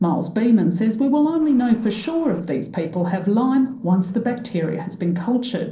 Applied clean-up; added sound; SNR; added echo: neural separator model SepFormer DNS4.